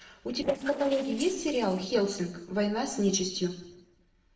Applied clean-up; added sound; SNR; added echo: neural separator model SepFormer DNS4.